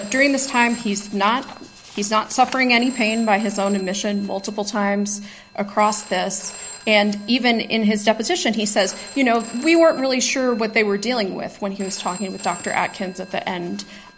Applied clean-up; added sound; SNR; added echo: none; Telephone; 19 dB; none.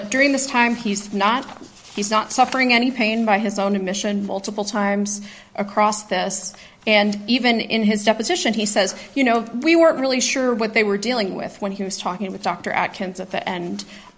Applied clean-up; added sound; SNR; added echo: none; none; none; none.